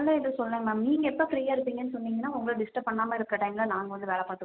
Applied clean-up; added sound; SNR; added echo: none; none; none; none.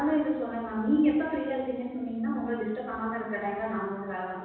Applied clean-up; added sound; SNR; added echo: none; none; none; reverberation time 1.1 s.